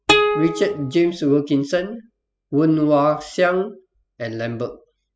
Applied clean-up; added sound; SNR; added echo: classical method spectral subtraction.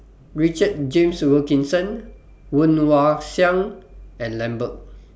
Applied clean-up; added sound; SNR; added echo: none; none; none; none.